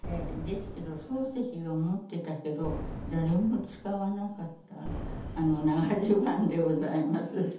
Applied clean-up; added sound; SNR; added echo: none; Boom; 10 dB; reverberation time 0.6 s.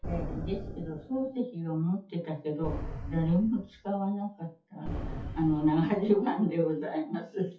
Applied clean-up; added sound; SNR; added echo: classical method WPE with log-MMSE.